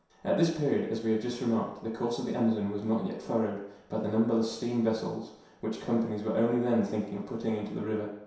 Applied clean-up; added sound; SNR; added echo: none; none; none; reverberation time 0.7 s.